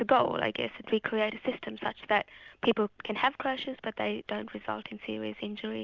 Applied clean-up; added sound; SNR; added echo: none; none; none; none.